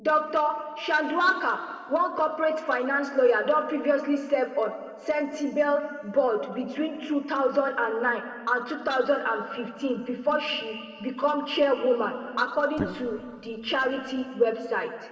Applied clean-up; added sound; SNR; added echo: neural separator model SepFormer DNS4.